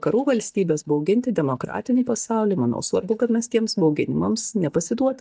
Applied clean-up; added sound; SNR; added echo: neural mask model DeepFilterNet 3.